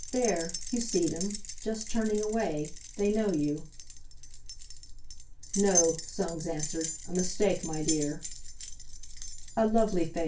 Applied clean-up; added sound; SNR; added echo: none; Keys jangling; 8 dB; reverberation time 0.2 s.